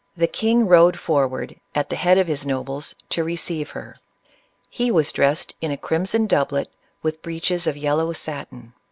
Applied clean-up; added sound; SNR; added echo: none; none; none; none.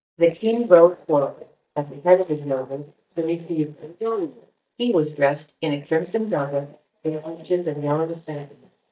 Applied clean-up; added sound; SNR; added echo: neural mask model DeepFilterNet 3.